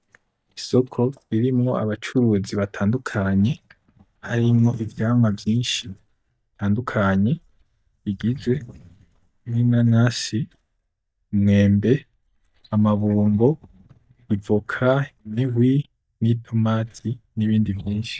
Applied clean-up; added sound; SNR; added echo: neural mask model DeepFilterNet 3.